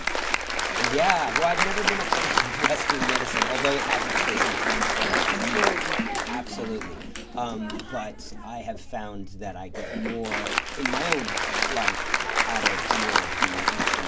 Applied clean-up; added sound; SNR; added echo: none; Applause; -4 dB; none.